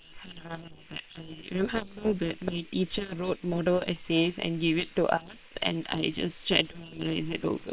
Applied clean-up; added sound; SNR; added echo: neural separator model SepFormer WHAM!.